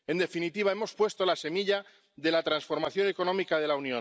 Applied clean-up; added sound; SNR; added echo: none; none; none; none.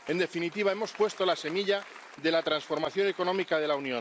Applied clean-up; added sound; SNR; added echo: none; Applause; 19 dB; none.